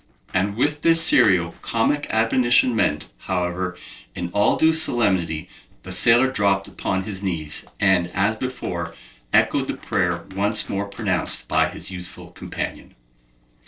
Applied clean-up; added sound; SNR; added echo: neural separator model SepFormer DNS4.